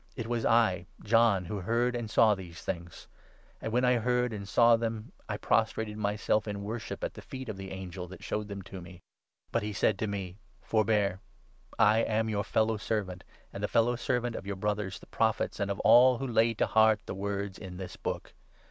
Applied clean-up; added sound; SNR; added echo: none; none; none; none.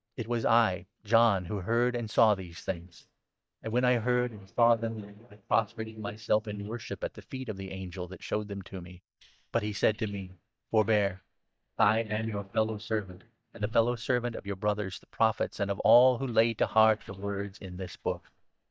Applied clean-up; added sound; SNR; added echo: neural mask model DeepFilterNet 3.